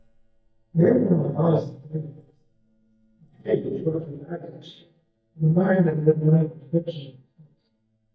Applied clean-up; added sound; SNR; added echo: neural mask model DeepFilterNet 3.